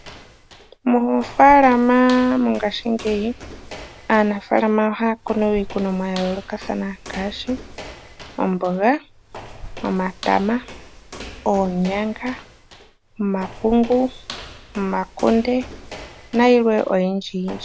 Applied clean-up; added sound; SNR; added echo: none; Walk, footsteps; 17 dB; none.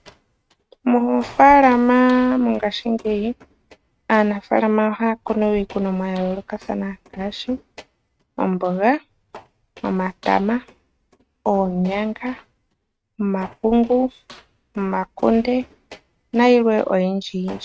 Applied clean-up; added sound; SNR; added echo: neural mask model RNNoise.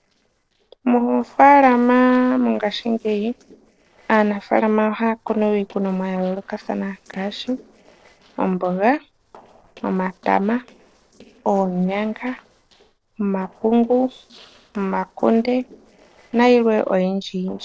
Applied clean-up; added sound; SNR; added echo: neural separator model SepFormer DNS4.